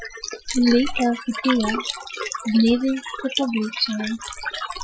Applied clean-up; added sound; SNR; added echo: classical method Wiener filter.